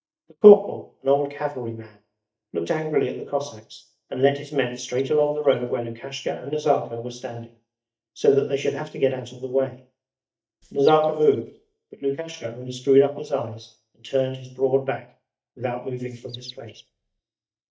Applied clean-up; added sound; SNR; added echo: neural mask model DeepFilterNet 3.